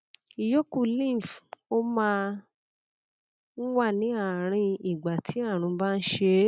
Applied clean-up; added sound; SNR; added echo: none; none; none; none.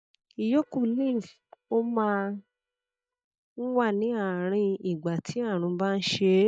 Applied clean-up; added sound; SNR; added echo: neural mask model DeepFilterNet 3.